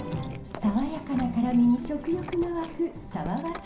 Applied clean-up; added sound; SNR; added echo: none; Chewing, mastication; 15 dB; reverberation time 0.5 s.